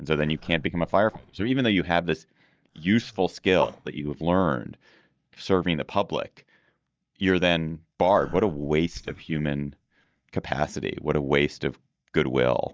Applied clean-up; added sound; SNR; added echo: neural mask model DeepFilterNet 3.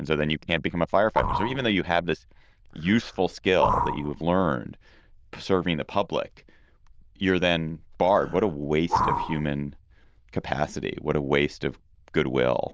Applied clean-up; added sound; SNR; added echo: neural diffusion model UNIVERSE++.